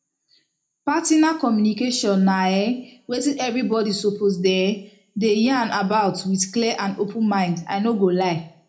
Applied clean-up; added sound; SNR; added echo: none; none; none; reverberation time 0.3 s.